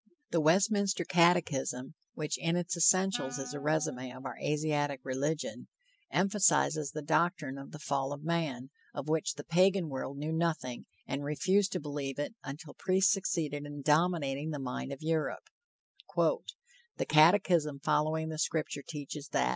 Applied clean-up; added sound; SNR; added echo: none; Wind instrument, woodwind instrument; 20 dB; none.